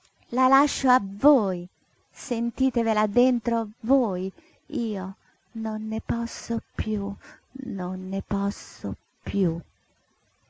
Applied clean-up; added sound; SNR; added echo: none; none; none; none.